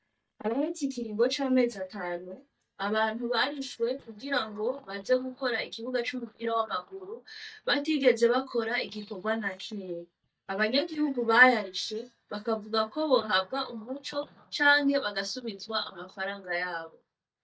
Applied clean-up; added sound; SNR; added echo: neural mask model DeepFilterNet 3.